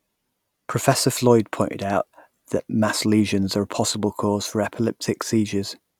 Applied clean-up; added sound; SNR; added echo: none; none; none; none.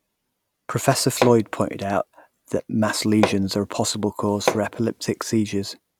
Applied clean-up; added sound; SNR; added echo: none; Hammer; 6 dB; none.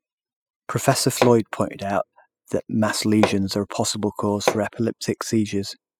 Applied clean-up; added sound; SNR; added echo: classical method spectral subtraction.